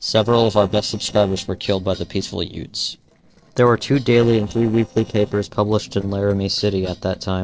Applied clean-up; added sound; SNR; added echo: neural separator model SepFormer DNS4.